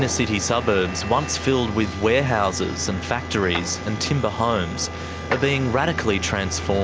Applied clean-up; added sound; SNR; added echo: none; Wind instrument, woodwind instrument; 17 dB; none.